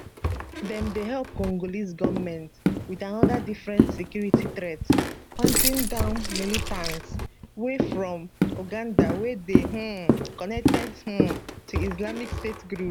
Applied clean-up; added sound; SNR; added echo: none; Walk, footsteps + Keys jangling; -5 dB; none.